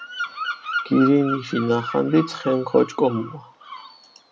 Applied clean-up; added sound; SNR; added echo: none; Bird vocalization, bird call, bird song; 10 dB; none.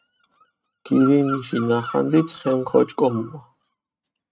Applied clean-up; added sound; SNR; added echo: neural mask model RNNoise.